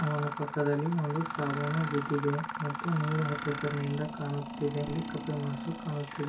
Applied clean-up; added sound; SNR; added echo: none; Mechanisms; 6 dB; reverberation time 0.2 s.